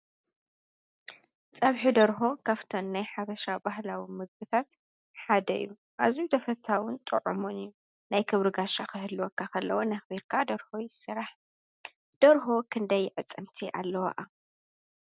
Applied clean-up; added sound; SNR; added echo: none; none; none; none.